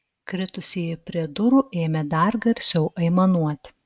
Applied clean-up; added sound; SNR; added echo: none; none; none; none.